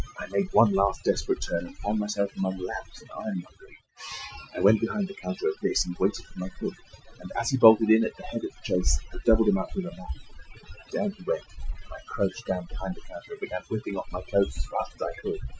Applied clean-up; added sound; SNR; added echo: classical method Wiener filter.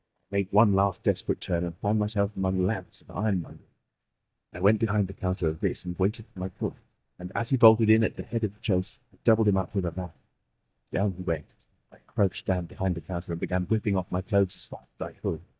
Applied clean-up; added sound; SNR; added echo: neural mask model DeepFilterNet 3.